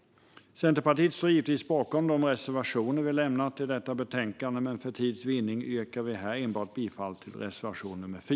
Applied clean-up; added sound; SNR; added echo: none; none; none; none.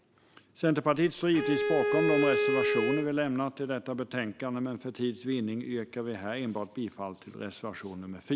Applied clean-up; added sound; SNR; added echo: none; Bowed string instrument; -2 dB; none.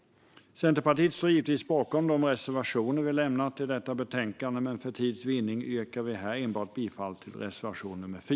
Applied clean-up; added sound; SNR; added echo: neural mask model Resemble Enhance denoiser.